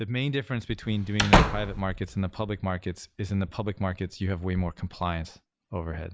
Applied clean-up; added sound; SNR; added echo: none; Slam / Wood; -3 dB; none.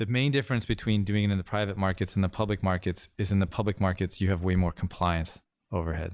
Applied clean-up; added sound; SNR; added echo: none; none; none; none.